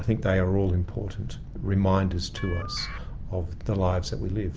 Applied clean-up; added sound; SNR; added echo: none; Telephone; 14 dB; none.